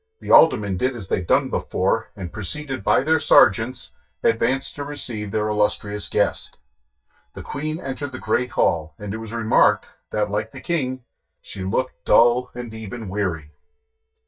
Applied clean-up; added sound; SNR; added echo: neural mask model DeepFilterNet 3.